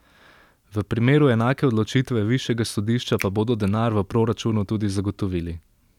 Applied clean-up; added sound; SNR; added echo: none; Finger snapping; 14 dB; none.